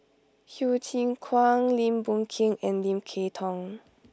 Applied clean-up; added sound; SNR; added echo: none; none; none; none.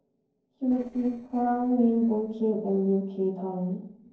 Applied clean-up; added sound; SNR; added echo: neural separator model SepFormer DNS4.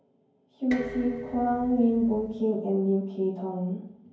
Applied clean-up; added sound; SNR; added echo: none; Dishes, pots, and pans; 16 dB; reverberation time 0.9 s.